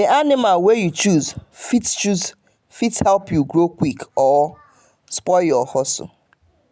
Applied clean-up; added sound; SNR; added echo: none; none; none; none.